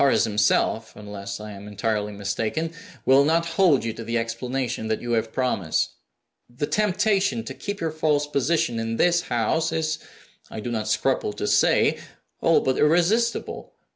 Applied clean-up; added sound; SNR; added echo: none; none; none; none.